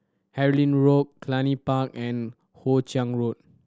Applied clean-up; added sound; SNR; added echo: none; none; none; none.